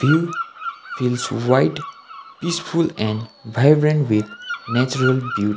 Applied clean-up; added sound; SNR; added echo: none; Bird vocalization, bird call, bird song; 12 dB; none.